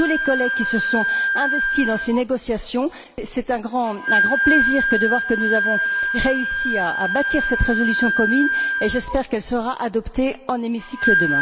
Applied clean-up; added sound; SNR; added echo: none; Wind instrument, woodwind instrument; 0 dB; none.